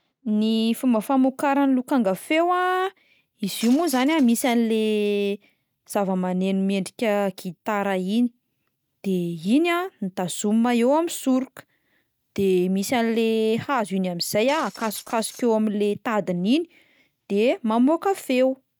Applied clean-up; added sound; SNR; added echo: neural mask model RNNoise.